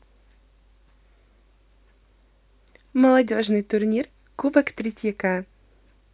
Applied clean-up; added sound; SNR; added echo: none; none; none; none.